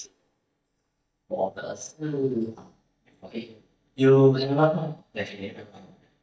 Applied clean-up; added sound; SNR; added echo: neural mask model DeepFilterNet 3.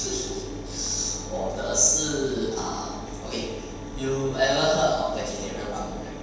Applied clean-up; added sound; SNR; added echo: none; Mechanisms; 9 dB; reverberation time 1.2 s.